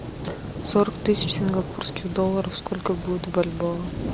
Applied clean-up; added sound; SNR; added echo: none; Thunder; 7 dB; none.